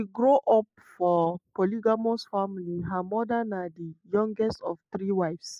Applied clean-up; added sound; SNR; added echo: neural mask model Resemble Enhance denoiser.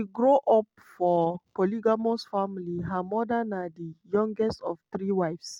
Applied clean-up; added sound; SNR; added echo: none; none; none; none.